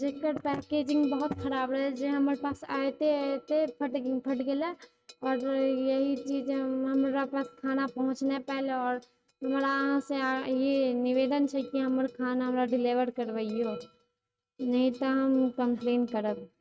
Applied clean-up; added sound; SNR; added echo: neural mask model RNNoise.